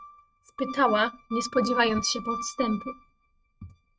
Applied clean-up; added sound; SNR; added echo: neural mask model RNNoise.